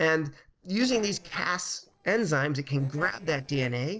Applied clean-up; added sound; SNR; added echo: neural separator model SepFormer DNS4.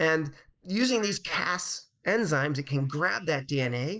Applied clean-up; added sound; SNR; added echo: neural mask model Resemble Enhance denoiser.